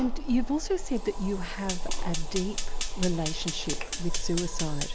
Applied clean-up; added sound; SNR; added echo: none; Fire; 11 dB; none.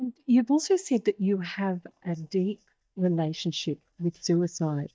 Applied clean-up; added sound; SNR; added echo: neural mask model DeepFilterNet 3.